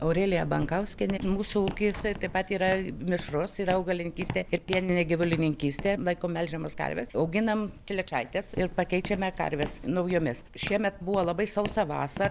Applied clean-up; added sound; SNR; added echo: none; Walk, footsteps; 13 dB; none.